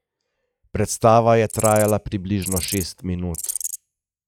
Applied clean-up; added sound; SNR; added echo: classical method log-MMSE.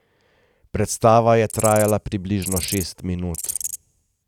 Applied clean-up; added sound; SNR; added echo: none; Insect; 10 dB; none.